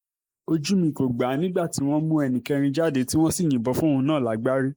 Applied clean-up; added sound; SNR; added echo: neural mask model Resemble Enhance denoiser.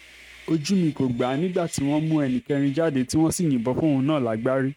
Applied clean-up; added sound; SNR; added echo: neural mask model RNNoise.